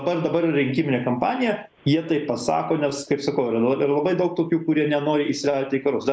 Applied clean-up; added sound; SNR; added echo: none; none; none; none.